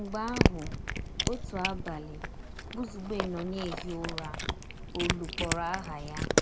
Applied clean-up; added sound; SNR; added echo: none; Cat; -4 dB; none.